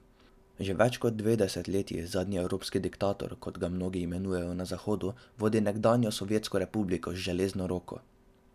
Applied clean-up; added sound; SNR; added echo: none; none; none; none.